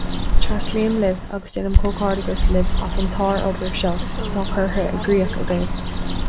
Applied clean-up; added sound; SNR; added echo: none; Bird; -3 dB; none.